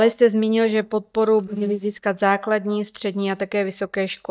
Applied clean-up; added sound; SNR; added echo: neural mask model DeepFilterNet 3.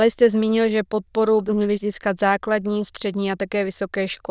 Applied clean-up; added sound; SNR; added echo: neural diffusion model UNIVERSE++.